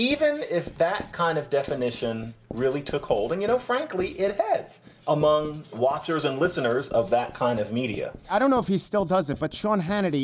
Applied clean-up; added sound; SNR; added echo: none; Writing; 19 dB; none.